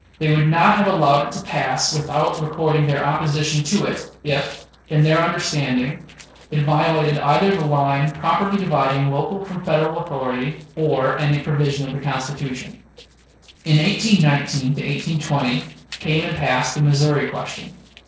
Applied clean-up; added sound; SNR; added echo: neural separator model SepFormer DNS4.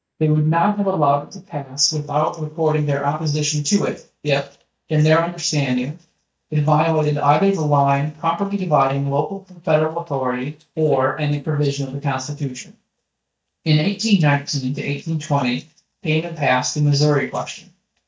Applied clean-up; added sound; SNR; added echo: neural mask model DeepFilterNet 3.